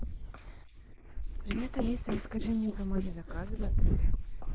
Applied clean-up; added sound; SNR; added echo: neural mask model Resemble Enhance denoiser.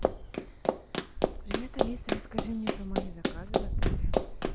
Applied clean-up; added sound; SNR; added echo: none; Run; -1 dB; none.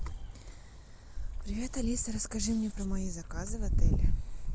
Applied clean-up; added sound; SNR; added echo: none; none; none; none.